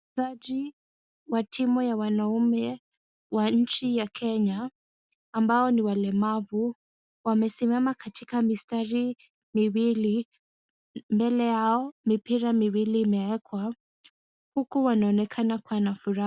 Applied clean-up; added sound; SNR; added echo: none; none; none; none.